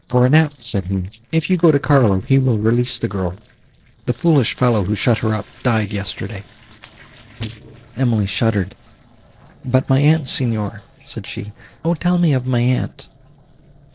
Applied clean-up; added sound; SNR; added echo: neural separator model SepFormer DNS4.